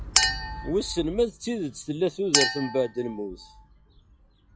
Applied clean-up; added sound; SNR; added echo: classical method log-MMSE.